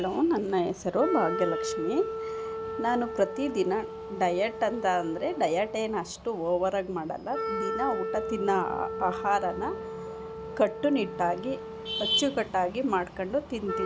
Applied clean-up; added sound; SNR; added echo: none; Wind instrument, woodwind instrument; 7 dB; none.